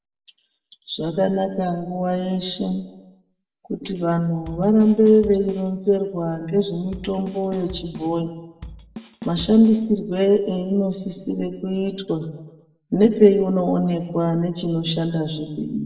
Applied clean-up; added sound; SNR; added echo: none; Bass drum / Snare drum / Drum kit; 18 dB; reverberation time 0.9 s.